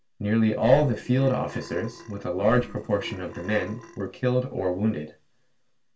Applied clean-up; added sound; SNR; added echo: none; Burping, eructation; 17 dB; reverberation time 0.2 s.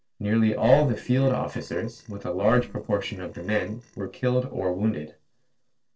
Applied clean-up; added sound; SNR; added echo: neural separator model SepFormer DNS4.